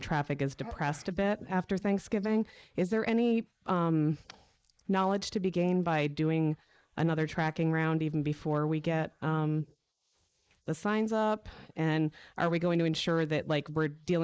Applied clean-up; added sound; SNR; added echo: neural mask model Resemble Enhance denoiser.